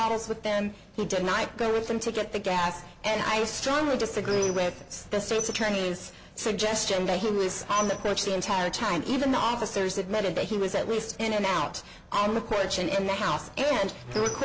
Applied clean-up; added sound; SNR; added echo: none; Squeak; 18 dB; none.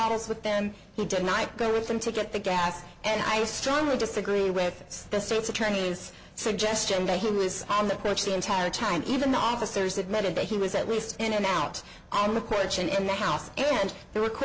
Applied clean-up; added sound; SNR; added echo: none; none; none; none.